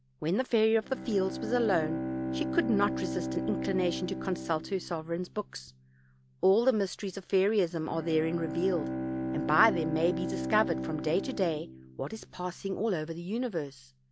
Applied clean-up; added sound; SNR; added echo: none; Bowed string instrument; 6 dB; none.